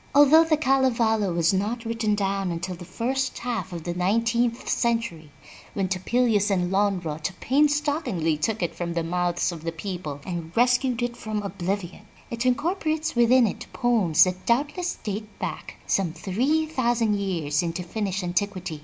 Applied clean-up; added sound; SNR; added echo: none; none; none; none.